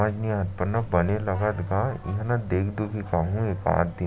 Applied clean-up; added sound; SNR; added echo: none; none; none; none.